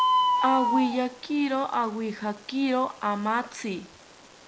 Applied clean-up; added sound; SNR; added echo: none; Bird; 2 dB; none.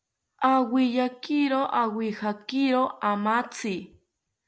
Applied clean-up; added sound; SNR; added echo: none; none; none; none.